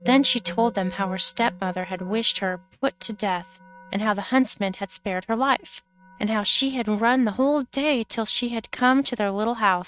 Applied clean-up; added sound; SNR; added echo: neural mask model RNNoise.